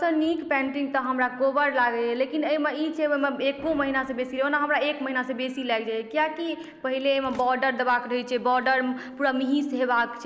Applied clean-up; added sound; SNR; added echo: none; none; none; none.